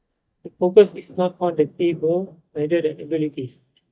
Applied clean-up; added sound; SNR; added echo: neural mask model DeepFilterNet 3.